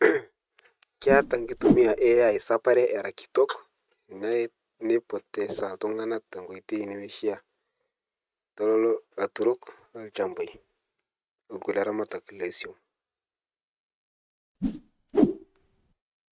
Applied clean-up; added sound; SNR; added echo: neural mask model RNNoise.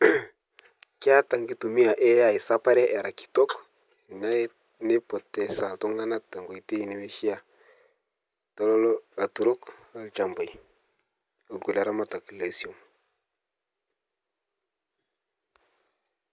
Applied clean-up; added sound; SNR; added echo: none; none; none; none.